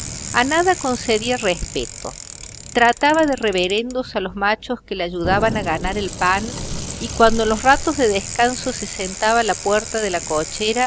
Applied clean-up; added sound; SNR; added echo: none; Thunder + Bicycle; 9 dB; none.